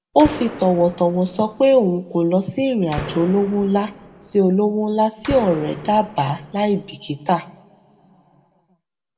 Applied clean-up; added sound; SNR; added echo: none; Gunshot, gunfire; 14 dB; reverberation time 1.3 s.